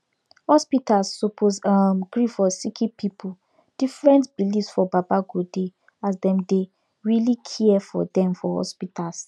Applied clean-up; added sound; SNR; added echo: none; none; none; none.